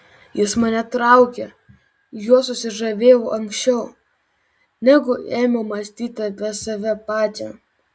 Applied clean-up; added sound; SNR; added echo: none; none; none; none.